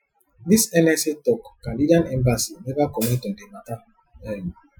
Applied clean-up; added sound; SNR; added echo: classical method Wiener filter.